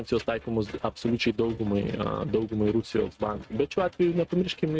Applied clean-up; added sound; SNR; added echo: neural mask model RNNoise.